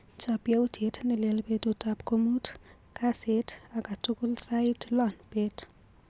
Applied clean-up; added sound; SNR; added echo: none; none; none; none.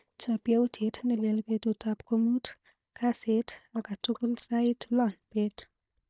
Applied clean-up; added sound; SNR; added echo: neural mask model DeepFilterNet 3.